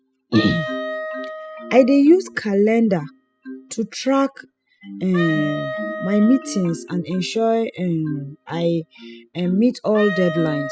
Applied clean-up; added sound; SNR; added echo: classical method spectral subtraction.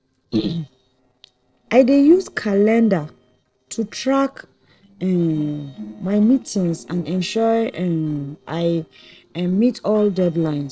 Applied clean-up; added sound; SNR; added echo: neural separator model SepFormer DNS4.